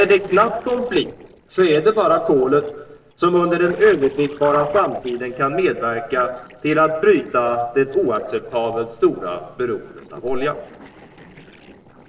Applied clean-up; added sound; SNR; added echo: neural separator model SepFormer DNS4.